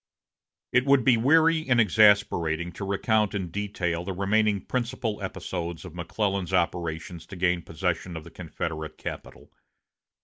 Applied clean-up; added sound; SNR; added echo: none; none; none; none.